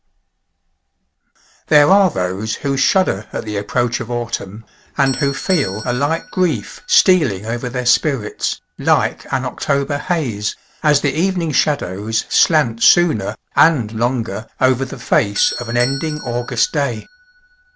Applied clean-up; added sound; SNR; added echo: none; Doorbell; 18 dB; none.